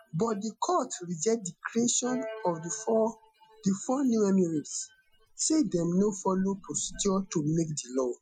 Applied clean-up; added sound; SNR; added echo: classical method Wiener filter.